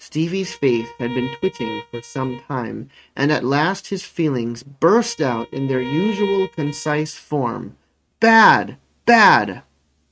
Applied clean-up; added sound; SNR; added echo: neural mask model RNNoise.